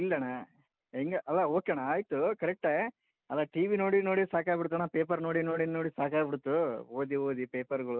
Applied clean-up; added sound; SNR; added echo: none; none; none; none.